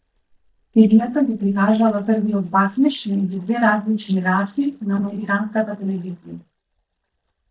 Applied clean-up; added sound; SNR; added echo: neural mask model DeepFilterNet 3.